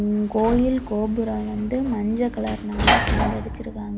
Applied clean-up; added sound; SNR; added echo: none; Sliding door / Slam; 3 dB; none.